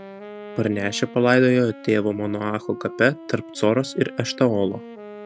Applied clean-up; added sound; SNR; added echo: none; Wind instrument, woodwind instrument; 16 dB; none.